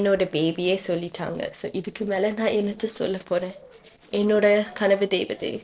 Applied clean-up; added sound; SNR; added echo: neural separator model SepFormer DNS4.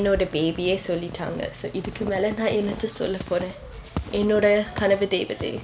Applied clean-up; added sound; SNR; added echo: none; Squeak / Walk, footsteps; 13 dB; none.